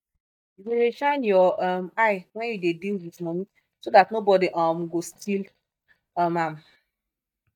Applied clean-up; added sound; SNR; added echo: neural mask model DeepFilterNet 3.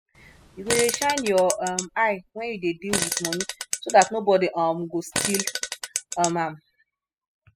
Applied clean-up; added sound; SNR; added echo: classical method spectral subtraction.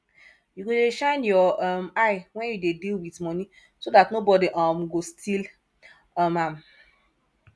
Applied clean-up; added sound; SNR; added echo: none; none; none; none.